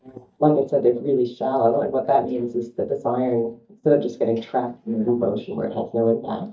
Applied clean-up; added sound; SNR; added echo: neural mask model DeepFilterNet 3.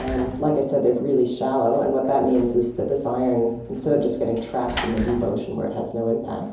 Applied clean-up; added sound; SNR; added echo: none; Sliding door / Slam; 15 dB; reverberation time 2.8 s.